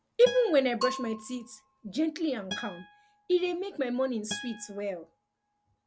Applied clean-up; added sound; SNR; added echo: none; Acoustic guitar + Bell / Percussion; 12 dB; none.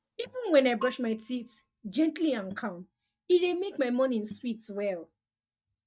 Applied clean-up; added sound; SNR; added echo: neural mask model DeepFilterNet 3.